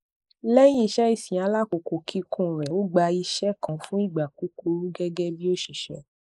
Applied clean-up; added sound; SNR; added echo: neural mask model Resemble Enhance denoiser.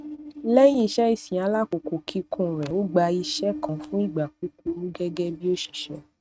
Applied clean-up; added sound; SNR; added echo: neural mask model RNNoise.